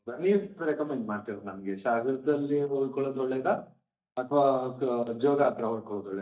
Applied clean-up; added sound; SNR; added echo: neural mask model DeepFilterNet 3.